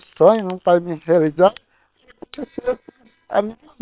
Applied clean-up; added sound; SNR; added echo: neural separator model SepFormer WHAM!.